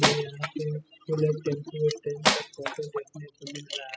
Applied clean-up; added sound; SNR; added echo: classical method spectral subtraction.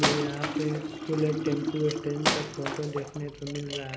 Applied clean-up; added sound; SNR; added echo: none; Wood + Liquid; 0 dB; none.